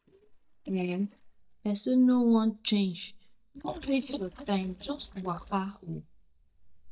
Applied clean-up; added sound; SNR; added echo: neural mask model DeepFilterNet 3.